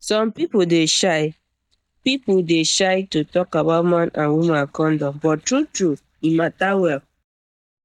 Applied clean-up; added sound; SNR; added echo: neural mask model DeepFilterNet 3.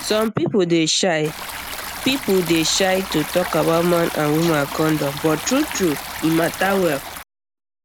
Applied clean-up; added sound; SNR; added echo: none; Stream; 11 dB; none.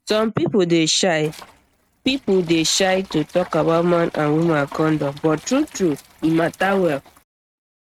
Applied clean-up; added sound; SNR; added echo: neural mask model RNNoise.